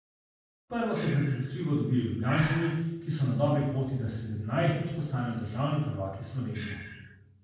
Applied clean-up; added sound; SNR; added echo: none; Breathing; 17 dB; reverberation time 1.1 s.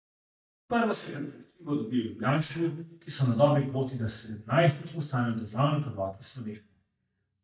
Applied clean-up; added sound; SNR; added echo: neural mask model DeepFilterNet 3.